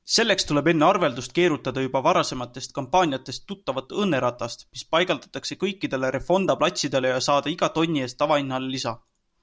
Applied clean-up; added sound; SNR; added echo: none; none; none; none.